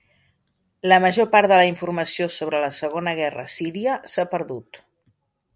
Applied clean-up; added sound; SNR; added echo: none; none; none; none.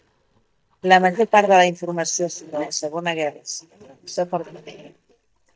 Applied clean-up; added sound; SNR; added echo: neural mask model DeepFilterNet 3.